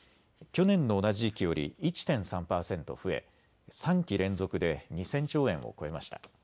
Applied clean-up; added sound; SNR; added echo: none; none; none; none.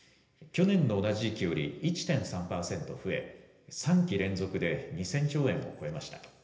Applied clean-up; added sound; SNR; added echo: none; none; none; reverberation time 1.4 s.